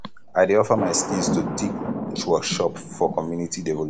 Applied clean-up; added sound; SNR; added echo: none; Thunder; 6 dB; none.